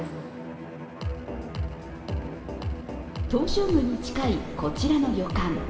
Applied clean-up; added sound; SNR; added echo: none; Bowed string instrument; 11 dB; reverberation time 2.2 s.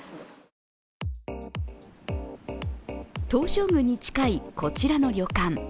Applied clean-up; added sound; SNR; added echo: none; none; none; none.